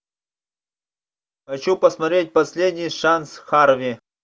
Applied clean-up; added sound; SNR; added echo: none; none; none; none.